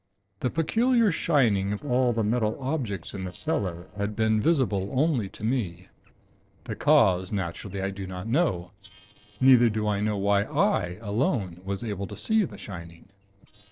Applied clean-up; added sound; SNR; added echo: neural separator model SepFormer DNS4.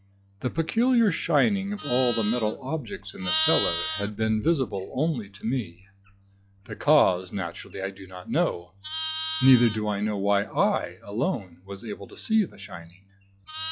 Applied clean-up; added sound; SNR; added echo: classical method log-MMSE.